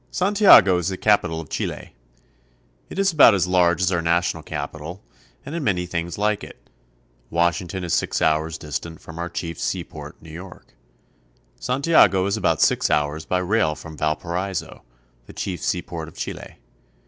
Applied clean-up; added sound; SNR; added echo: none; none; none; none.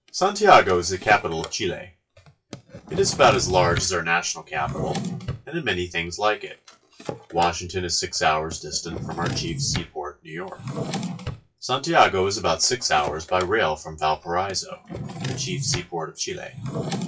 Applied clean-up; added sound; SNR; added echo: classical method WPE with log-MMSE.